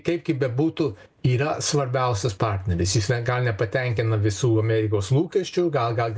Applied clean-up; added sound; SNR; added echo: none; none; none; none.